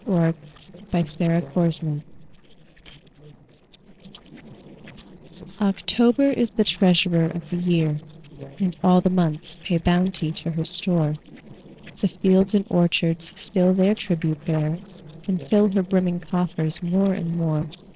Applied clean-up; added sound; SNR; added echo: neural separator model SepFormer DNS4.